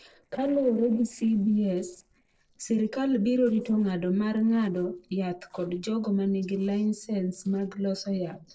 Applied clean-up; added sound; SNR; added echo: neural separator model SepFormer DNS4.